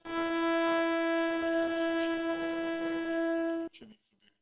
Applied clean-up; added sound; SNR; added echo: neural separator model SepFormer WHAMR!.